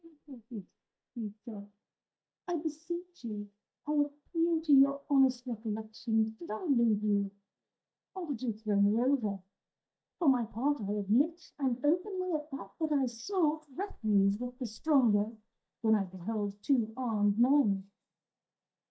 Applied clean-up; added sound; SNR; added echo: neural mask model DeepFilterNet 3.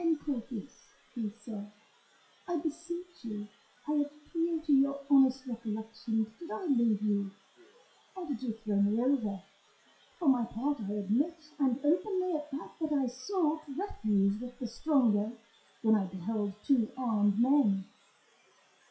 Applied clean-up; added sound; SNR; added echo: classical method WPE with log-MMSE.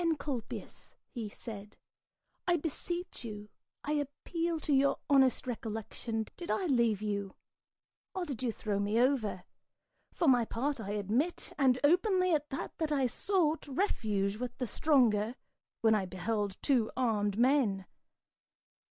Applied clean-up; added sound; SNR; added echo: none; none; none; none.